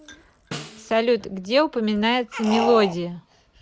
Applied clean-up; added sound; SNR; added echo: none; Snare drum; 18 dB; none.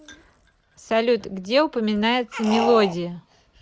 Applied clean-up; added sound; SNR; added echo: none; none; none; none.